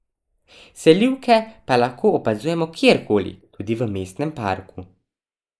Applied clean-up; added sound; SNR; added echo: neural mask model Resemble Enhance denoiser.